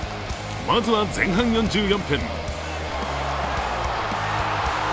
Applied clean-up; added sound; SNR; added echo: none; none; none; none.